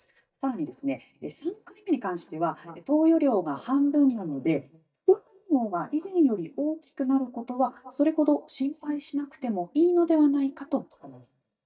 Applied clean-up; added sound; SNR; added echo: neural mask model DeepFilterNet 3.